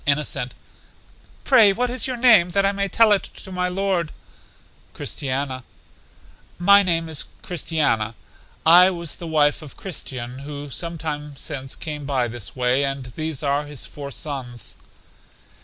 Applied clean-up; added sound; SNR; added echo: none; none; none; none.